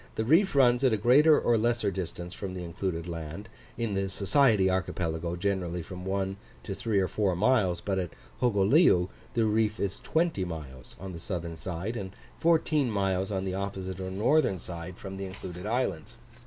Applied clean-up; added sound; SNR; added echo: none; none; none; none.